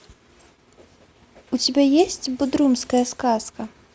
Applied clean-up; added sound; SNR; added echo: none; none; none; none.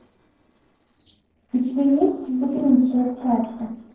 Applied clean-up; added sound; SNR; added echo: neural separator model SepFormer DNS4.